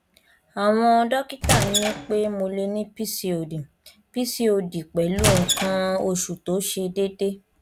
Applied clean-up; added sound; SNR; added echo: none; Squeak / Wood; 0 dB; none.